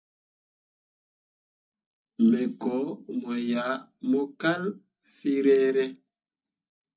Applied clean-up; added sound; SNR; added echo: neural mask model DeepFilterNet 3.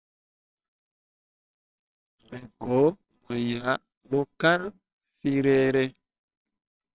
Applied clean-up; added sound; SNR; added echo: neural separator model SepFormer WHAMR!.